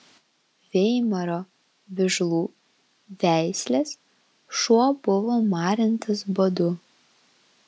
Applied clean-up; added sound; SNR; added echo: none; none; none; none.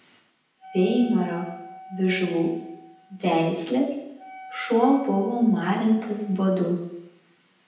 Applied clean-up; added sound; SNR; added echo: none; Wind instrument, woodwind instrument; 19 dB; reverberation time 0.9 s.